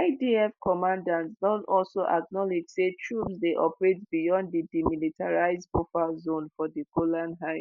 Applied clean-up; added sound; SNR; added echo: none; none; none; none.